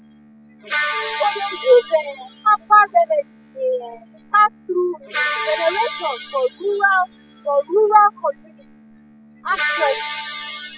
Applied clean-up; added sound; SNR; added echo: classical method spectral subtraction.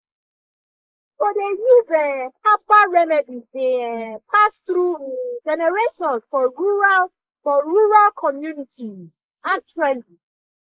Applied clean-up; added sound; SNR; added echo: neural mask model Resemble Enhance denoiser.